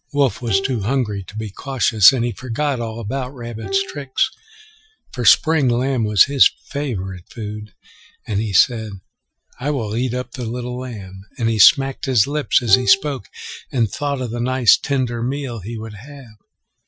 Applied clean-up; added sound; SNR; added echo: classical method Wiener filter.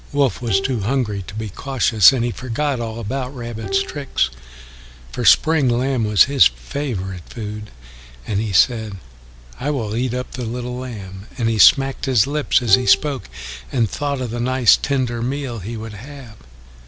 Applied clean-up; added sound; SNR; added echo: none; Bowed string instrument; 17 dB; none.